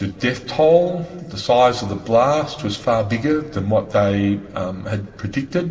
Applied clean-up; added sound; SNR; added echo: none; none; none; reverberation time 1.7 s.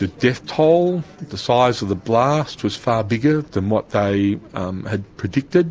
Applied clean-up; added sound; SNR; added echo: none; none; none; none.